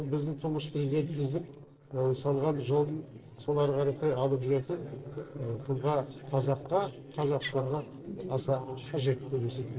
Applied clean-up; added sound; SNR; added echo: neural separator model SepFormer DNS4.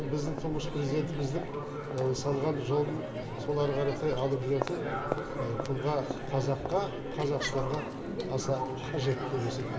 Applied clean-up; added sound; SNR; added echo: none; Crowd; 7 dB; reverberation time 0.8 s.